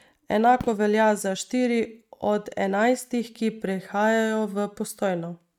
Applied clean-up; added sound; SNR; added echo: neural mask model RNNoise.